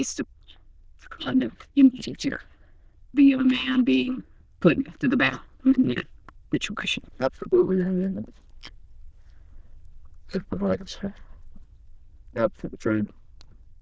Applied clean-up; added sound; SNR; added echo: neural diffusion model UNIVERSE++.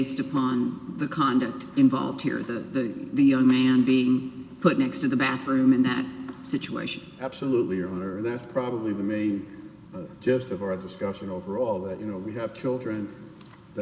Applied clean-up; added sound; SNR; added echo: none; none; none; none.